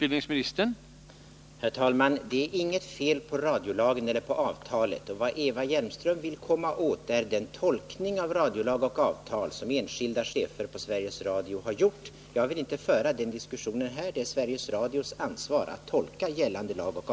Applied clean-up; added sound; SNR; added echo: none; none; none; none.